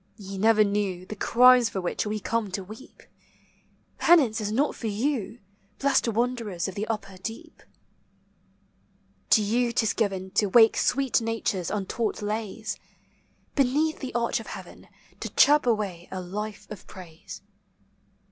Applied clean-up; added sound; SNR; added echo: none; none; none; none.